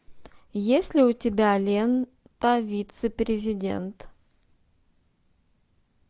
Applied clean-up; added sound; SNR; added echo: none; none; none; none.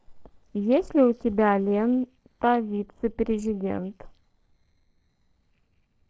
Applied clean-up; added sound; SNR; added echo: neural separator model SepFormer DNS4.